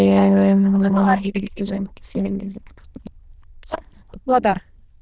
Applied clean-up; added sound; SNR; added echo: neural diffusion model UNIVERSE++.